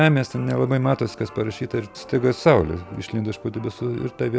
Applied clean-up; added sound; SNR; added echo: none; none; none; none.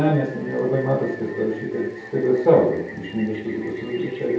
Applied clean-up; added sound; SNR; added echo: none; Rain; 19 dB; reverberation time 0.7 s.